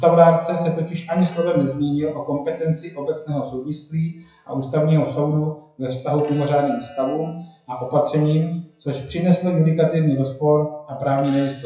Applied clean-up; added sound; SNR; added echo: classical method WPE with log-MMSE.